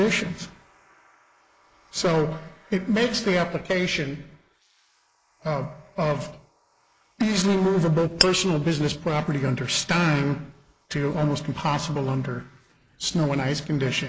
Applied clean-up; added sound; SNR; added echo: neural mask model Resemble Enhance denoiser.